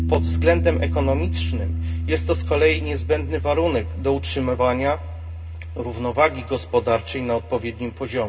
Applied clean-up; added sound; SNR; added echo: none; Piano; 3 dB; reverberation time 0.2 s.